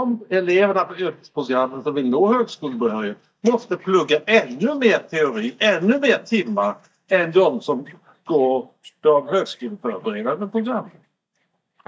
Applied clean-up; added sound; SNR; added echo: neural mask model DeepFilterNet 3.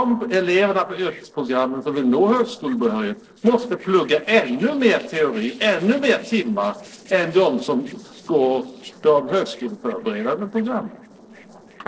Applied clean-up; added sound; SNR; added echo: neural separator model SepFormer DNS4.